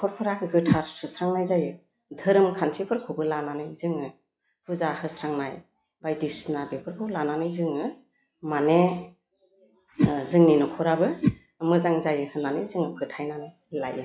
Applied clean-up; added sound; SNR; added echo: classical method log-MMSE.